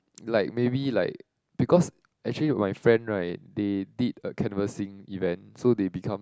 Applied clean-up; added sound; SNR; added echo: none; none; none; none.